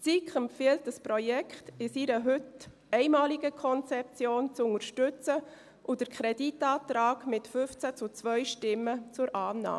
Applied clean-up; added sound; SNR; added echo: none; none; none; none.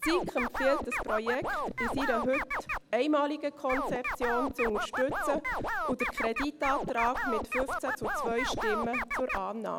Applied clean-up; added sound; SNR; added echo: none; Scratching (performance technique); 1 dB; none.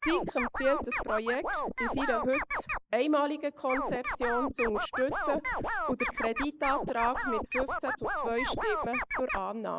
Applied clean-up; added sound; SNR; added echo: neural mask model Resemble Enhance denoiser.